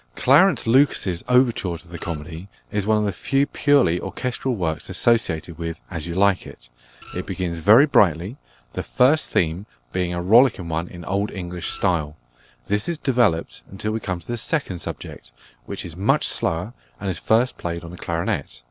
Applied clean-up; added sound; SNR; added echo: none; Printer; 18 dB; none.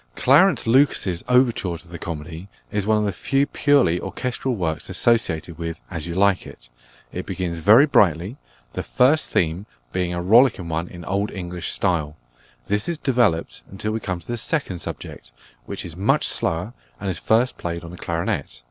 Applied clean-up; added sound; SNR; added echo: none; none; none; none.